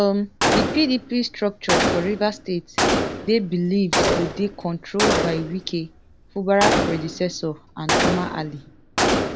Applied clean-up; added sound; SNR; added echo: none; Gunshot, gunfire; 0 dB; none.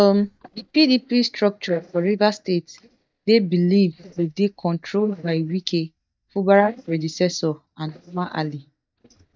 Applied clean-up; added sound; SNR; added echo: neural mask model DeepFilterNet 3.